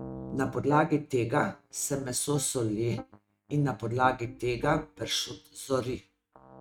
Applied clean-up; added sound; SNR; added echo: neural mask model RNNoise.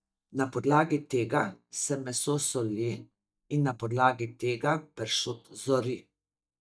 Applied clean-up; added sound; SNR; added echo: neural mask model DeepFilterNet 3.